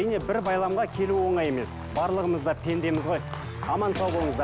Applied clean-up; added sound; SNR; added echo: none; none; none; none.